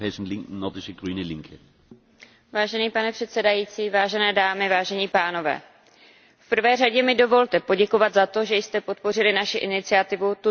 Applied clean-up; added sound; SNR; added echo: none; none; none; none.